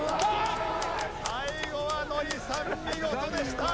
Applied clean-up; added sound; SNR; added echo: none; Mechanical fan + Typewriter; 11 dB; none.